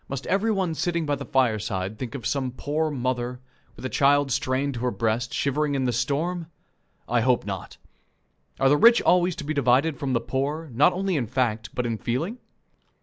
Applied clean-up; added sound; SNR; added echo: none; none; none; none.